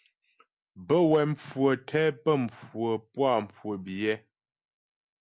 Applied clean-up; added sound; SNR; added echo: none; none; none; none.